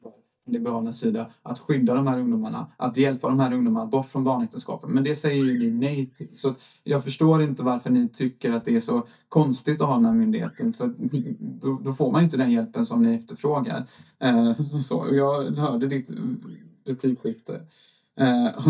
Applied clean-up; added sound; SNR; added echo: neural mask model DeepFilterNet 3.